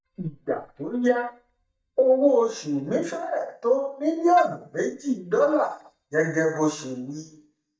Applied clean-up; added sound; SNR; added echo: neural mask model DeepFilterNet 3.